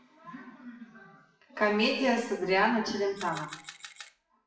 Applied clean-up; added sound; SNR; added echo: classical method WPE with log-MMSE.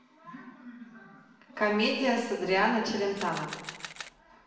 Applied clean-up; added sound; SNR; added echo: none; Camera; 13 dB; reverberation time 1.2 s.